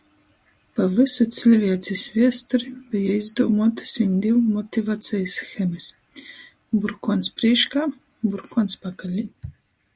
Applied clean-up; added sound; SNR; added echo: none; none; none; none.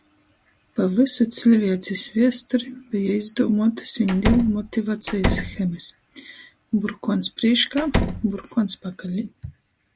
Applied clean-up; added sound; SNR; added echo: none; Slam; 2 dB; none.